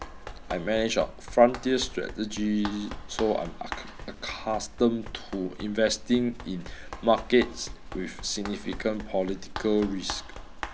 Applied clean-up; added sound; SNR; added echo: none; Run; 11 dB; none.